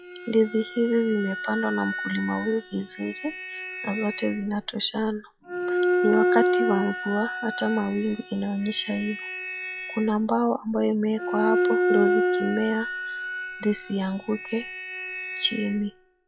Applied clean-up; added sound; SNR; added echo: classical method log-MMSE.